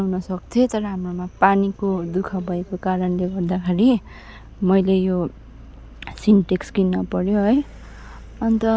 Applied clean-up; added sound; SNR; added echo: none; none; none; none.